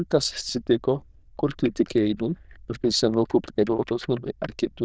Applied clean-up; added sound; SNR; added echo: neural diffusion model UNIVERSE++.